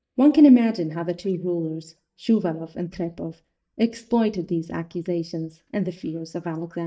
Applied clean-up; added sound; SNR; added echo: neural mask model DeepFilterNet 3.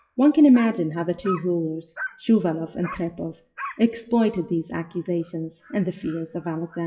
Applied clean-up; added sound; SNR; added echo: classical method WPE with log-MMSE.